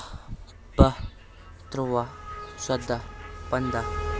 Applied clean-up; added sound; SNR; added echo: none; none; none; none.